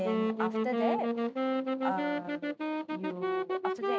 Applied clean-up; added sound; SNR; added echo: neural mask model RNNoise.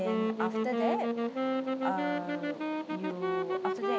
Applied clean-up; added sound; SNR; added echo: none; Wind instrument, woodwind instrument; -5 dB; none.